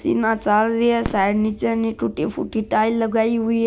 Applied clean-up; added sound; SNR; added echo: none; Fireworks; 19 dB; none.